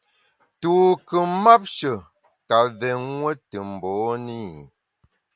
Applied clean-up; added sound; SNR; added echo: none; none; none; none.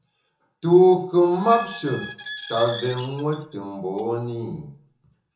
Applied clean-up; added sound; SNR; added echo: none; Squeak; 15 dB; reverberation time 0.6 s.